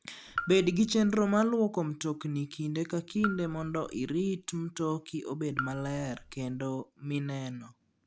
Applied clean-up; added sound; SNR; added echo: none; Raindrop / Drip; 11 dB; none.